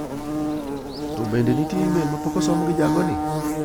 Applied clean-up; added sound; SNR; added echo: none; Buzz / Bird; 0 dB; none.